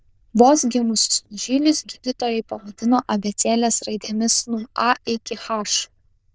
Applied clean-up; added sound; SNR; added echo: neural diffusion model UNIVERSE++.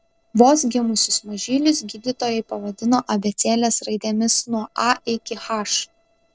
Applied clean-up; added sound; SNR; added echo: neural separator model SepFormer DNS4.